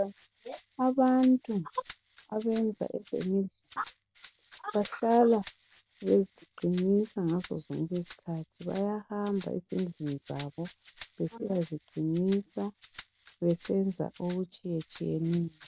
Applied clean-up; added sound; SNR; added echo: none; Rattle (instrument); 17 dB; none.